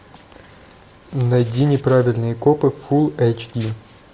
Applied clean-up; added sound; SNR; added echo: none; none; none; none.